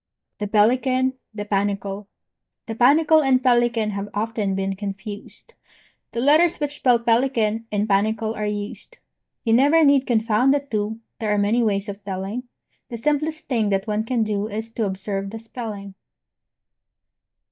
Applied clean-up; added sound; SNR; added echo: neural mask model DeepFilterNet 3.